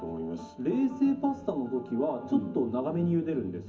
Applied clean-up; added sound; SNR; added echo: none; none; none; reverberation time 0.4 s.